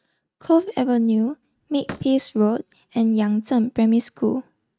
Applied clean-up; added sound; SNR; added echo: neural mask model RNNoise.